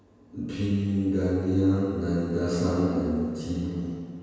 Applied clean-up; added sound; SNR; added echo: none; none; none; reverberation time 1.9 s.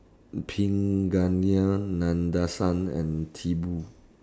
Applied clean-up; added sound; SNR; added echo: none; none; none; none.